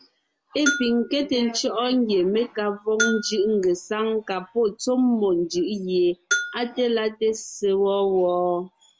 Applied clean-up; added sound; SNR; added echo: none; Bell; 10 dB; none.